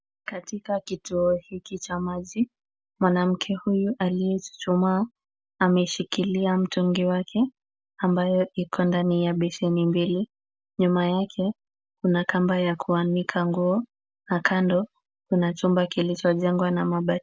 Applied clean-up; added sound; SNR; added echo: none; none; none; none.